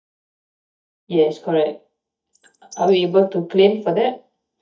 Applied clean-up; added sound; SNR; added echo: neural mask model DeepFilterNet 3.